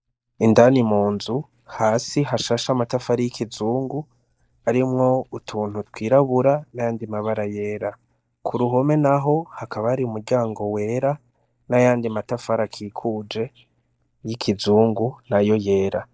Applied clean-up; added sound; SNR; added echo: neural mask model DeepFilterNet 3.